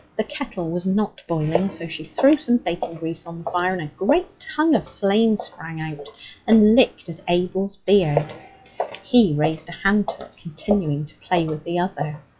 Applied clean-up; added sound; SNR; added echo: classical method log-MMSE.